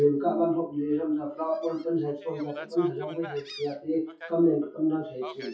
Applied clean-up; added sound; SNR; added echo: classical method WPE with log-MMSE.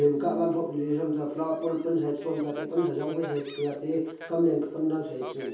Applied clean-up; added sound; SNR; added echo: none; Gull, seagull; 19 dB; reverberation time 0.7 s.